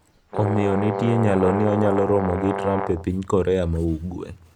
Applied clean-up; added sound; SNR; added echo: none; Brass instrument; 5 dB; none.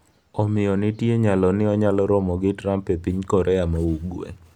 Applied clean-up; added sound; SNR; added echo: none; none; none; none.